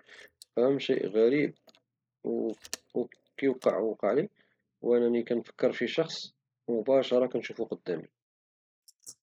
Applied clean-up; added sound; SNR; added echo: neural mask model Resemble Enhance denoiser.